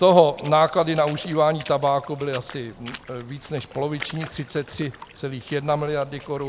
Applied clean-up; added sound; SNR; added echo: none; Water / Splash, splatter; 20 dB; none.